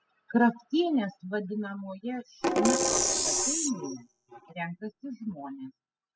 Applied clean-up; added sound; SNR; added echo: classical method spectral subtraction.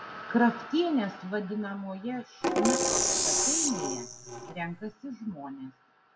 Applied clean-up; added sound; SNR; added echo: none; Percussion; -4 dB; none.